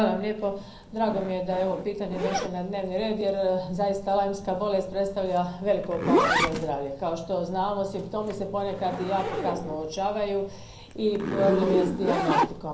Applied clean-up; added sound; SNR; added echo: none; Zipper (clothing); 3 dB; reverberation time 0.6 s.